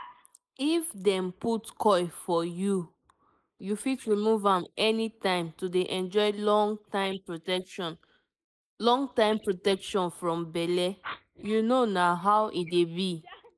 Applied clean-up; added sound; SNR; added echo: neural mask model Resemble Enhance denoiser.